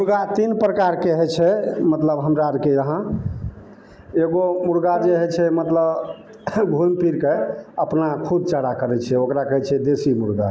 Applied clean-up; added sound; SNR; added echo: none; Brass instrument; 17 dB; none.